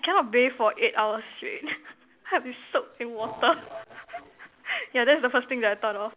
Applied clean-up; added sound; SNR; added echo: none; none; none; none.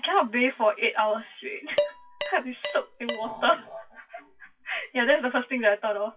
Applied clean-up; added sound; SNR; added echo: classical method WPE with log-MMSE.